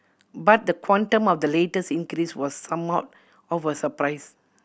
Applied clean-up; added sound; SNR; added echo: none; none; none; none.